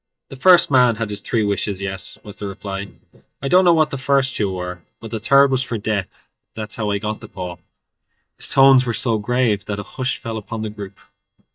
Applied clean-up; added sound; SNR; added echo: neural mask model DeepFilterNet 3.